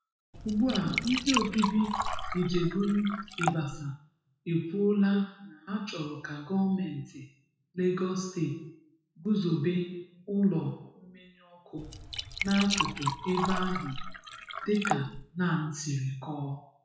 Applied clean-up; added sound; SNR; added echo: classical method WPE with log-MMSE.